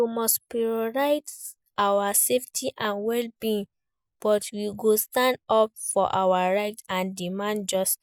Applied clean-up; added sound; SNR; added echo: none; none; none; none.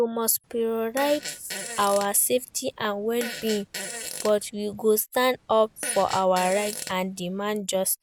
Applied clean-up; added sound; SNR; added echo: none; Fart; 12 dB; none.